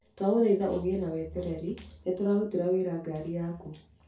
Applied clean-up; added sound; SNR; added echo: none; none; none; reverberation time 0.3 s.